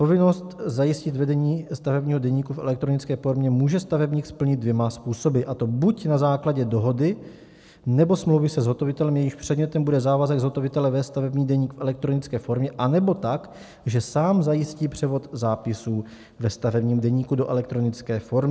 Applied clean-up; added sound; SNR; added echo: none; none; none; none.